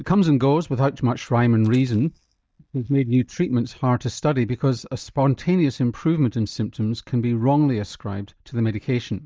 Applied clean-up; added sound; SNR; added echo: neural mask model DeepFilterNet 3.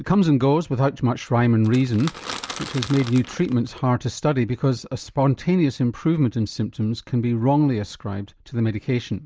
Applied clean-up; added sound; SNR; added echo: none; Crackle / Crushing; 14 dB; none.